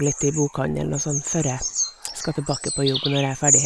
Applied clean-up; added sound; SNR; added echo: none; Bird vocalization, bird call, bird song; 2 dB; none.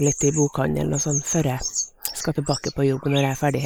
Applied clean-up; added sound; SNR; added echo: neural mask model Resemble Enhance denoiser.